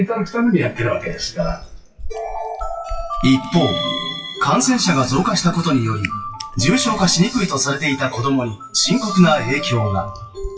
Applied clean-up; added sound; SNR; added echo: classical method WPE with log-MMSE.